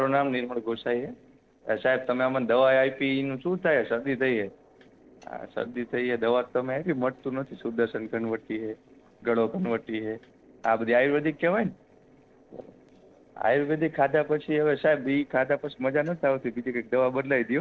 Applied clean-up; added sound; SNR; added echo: neural separator model SepFormer DNS4.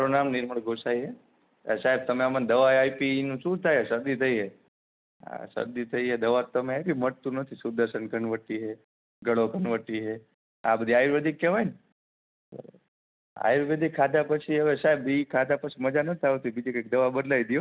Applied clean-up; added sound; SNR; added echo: none; none; none; none.